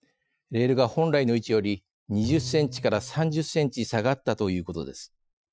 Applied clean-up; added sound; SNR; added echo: classical method Wiener filter.